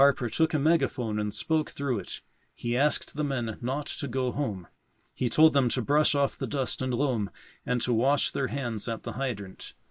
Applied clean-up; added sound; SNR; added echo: neural mask model Resemble Enhance denoiser.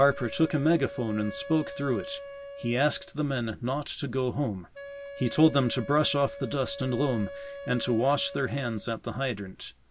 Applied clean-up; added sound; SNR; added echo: none; Wind instrument, woodwind instrument; 14 dB; none.